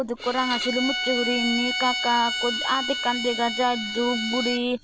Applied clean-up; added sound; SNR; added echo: none; Bowed string instrument; 3 dB; none.